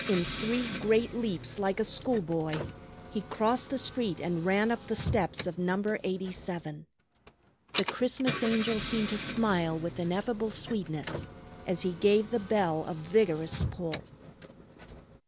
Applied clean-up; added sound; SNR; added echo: none; Engine / Car; 7 dB; none.